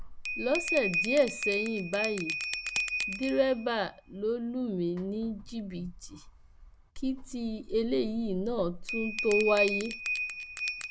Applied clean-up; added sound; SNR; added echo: none; Bell; 5 dB; none.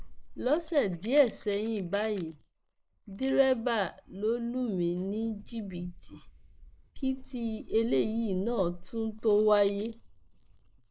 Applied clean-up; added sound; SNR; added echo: neural mask model Resemble Enhance denoiser.